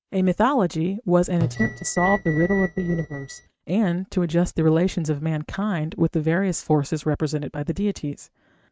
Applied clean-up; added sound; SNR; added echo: neural mask model RNNoise.